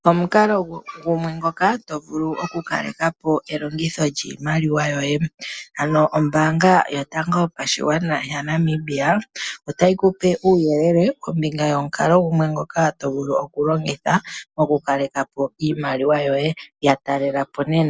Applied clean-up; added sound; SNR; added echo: none; none; none; none.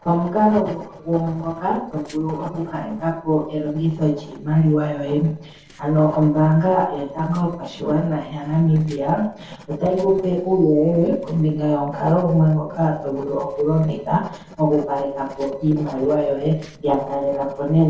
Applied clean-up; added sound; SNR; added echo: neural separator model SepFormer DNS4.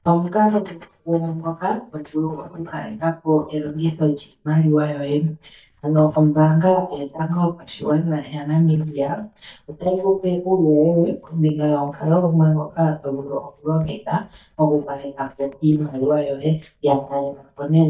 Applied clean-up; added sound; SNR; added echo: neural mask model DeepFilterNet 3.